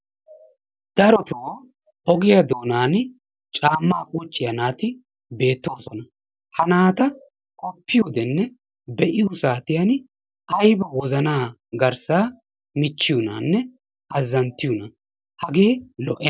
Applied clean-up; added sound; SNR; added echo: none; none; none; none.